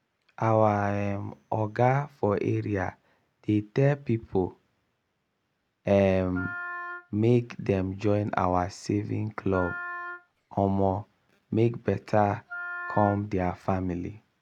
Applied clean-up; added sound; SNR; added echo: none; Wind instrument, woodwind instrument; 12 dB; none.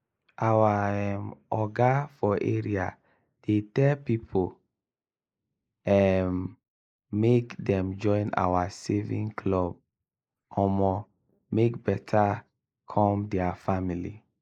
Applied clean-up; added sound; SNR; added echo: neural mask model Resemble Enhance denoiser.